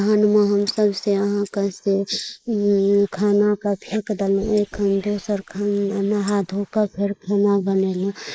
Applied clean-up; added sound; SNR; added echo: neural mask model Resemble Enhance denoiser.